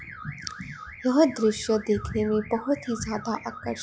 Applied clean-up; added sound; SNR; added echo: classical method log-MMSE.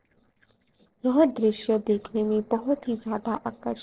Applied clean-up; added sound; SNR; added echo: neural separator model SepFormer DNS4.